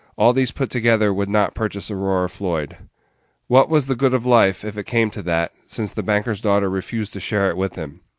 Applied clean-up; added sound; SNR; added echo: none; none; none; none.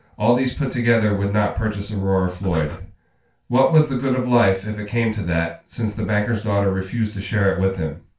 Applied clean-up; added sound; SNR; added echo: none; Breathing; 13 dB; reverberation time 0.3 s.